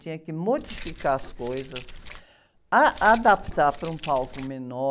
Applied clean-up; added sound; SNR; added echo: none; Keys jangling; 13 dB; none.